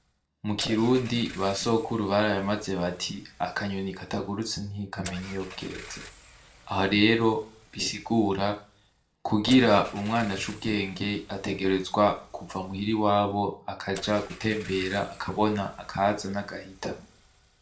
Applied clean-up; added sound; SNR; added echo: neural separator model SepFormer DNS4.